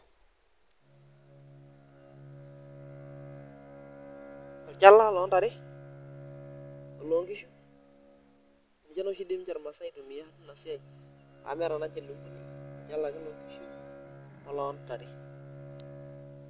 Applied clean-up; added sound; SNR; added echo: none; Bowed string instrument; 18 dB; none.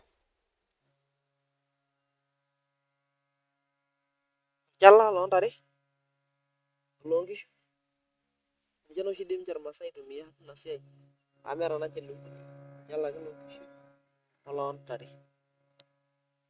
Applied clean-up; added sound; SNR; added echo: neural mask model RNNoise.